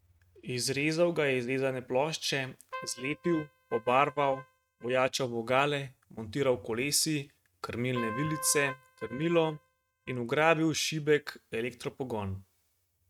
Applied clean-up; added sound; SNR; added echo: neural mask model RNNoise.